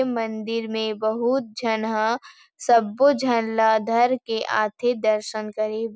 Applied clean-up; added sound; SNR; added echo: none; none; none; none.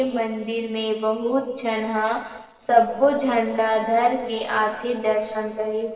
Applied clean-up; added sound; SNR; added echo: neural separator model SepFormer DNS4.